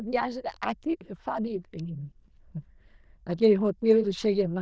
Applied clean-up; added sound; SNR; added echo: neural diffusion model UNIVERSE++.